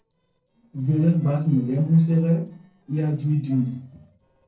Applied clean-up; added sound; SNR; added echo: neural separator model SepFormer DNS4.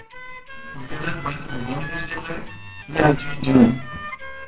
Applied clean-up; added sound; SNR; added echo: neural separator model SepFormer WHAMR!.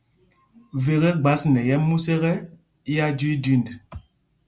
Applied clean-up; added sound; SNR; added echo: none; none; none; none.